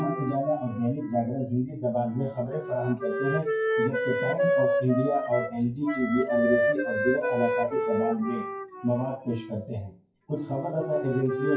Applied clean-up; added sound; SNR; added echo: classical method WPE with log-MMSE.